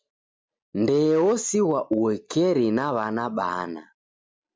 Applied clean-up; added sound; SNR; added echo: none; none; none; none.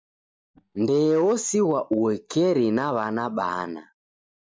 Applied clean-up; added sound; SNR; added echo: neural mask model DeepFilterNet 3.